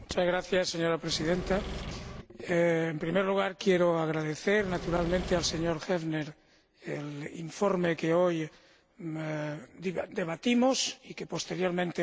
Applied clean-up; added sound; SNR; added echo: none; Engine / Mechanisms; 8 dB; none.